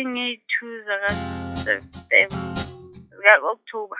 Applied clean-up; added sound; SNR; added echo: classical method log-MMSE.